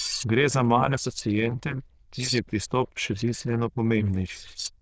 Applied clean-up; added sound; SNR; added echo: neural diffusion model UNIVERSE++.